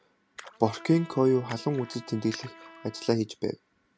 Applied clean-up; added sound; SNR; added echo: none; Trumpet + Splash, splatter; 19 dB; none.